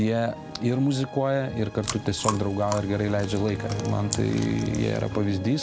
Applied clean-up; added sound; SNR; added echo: none; Chewing, mastication; 11 dB; none.